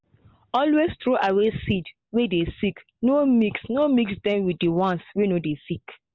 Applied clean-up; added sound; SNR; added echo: none; none; none; none.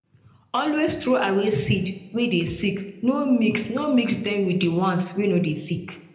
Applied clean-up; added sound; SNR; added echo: none; none; none; reverberation time 0.8 s.